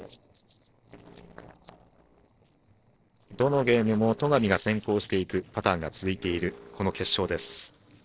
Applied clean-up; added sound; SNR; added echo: neural separator model SepFormer DNS4.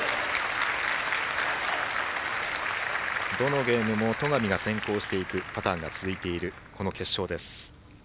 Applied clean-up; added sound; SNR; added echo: none; none; none; none.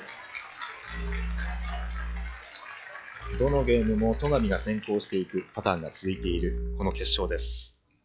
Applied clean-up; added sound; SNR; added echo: classical method log-MMSE.